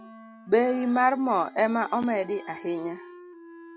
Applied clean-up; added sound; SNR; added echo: none; Wind instrument, woodwind instrument; 19 dB; none.